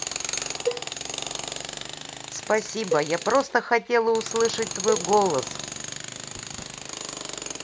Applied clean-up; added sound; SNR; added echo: none; Tools + Cowbell; 5 dB; none.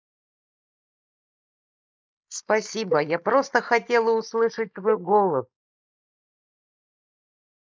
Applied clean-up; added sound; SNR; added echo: neural mask model Resemble Enhance denoiser.